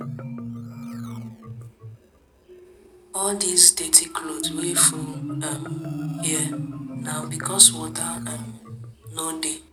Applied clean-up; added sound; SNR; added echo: none; Marimba, xylophone; 9 dB; none.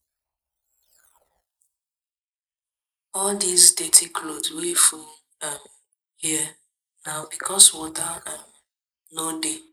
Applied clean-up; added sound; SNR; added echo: neural mask model Resemble Enhance denoiser.